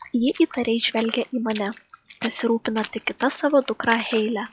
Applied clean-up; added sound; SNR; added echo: classical method log-MMSE.